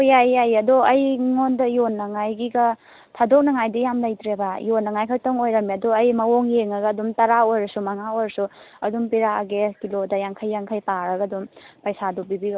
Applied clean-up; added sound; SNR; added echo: none; none; none; none.